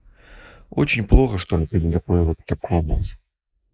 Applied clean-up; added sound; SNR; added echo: neural mask model Resemble Enhance denoiser.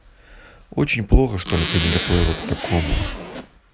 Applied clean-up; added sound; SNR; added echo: none; Zipper (clothing); 6 dB; none.